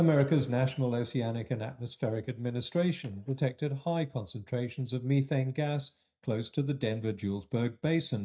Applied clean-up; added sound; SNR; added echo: neural mask model DeepFilterNet 3.